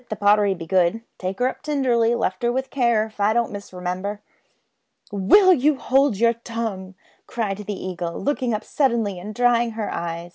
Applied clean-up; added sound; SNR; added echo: none; none; none; none.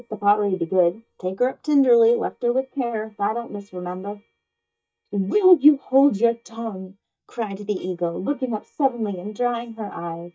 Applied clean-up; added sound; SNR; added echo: neural mask model DeepFilterNet 3.